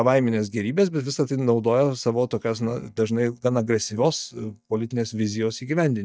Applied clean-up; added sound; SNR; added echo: neural mask model DeepFilterNet 3.